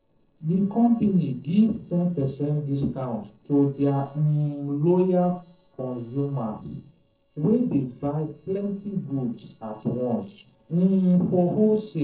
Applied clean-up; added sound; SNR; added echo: neural separator model SepFormer DNS4.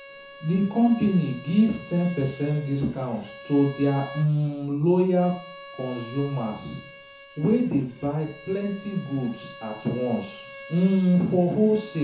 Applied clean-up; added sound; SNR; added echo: none; Bowed string instrument; 19 dB; reverberation time 0.7 s.